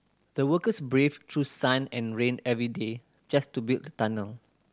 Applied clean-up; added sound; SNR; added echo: none; none; none; none.